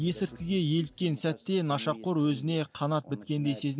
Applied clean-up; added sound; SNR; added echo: none; none; none; none.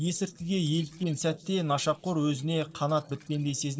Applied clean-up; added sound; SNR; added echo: neural separator model SepFormer DNS4.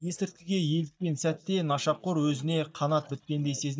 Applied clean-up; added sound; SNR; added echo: neural mask model DeepFilterNet 3.